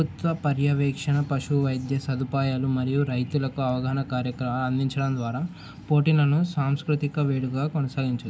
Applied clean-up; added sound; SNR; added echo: none; none; none; none.